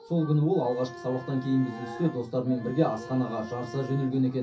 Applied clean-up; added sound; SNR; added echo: none; Bowed string instrument; 16 dB; reverberation time 0.3 s.